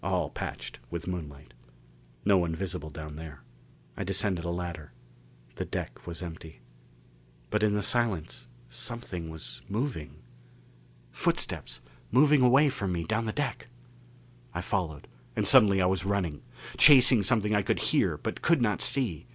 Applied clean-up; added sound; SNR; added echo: none; none; none; none.